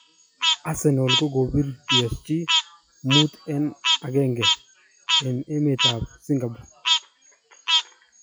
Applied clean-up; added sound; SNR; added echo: classical method log-MMSE.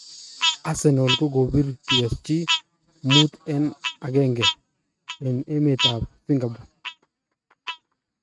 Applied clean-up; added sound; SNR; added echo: neural mask model RNNoise.